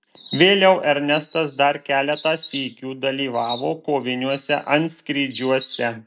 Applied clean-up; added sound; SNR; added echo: none; Chirp, tweet; 12 dB; none.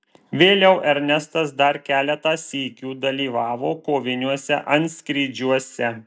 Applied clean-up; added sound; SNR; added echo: none; none; none; none.